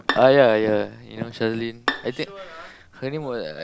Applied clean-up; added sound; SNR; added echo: none; Bowed string instrument; 12 dB; none.